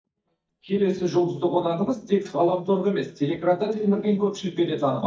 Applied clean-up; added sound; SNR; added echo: neural mask model DeepFilterNet 3.